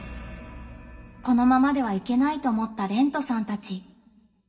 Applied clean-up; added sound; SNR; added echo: none; none; none; reverberation time 1.8 s.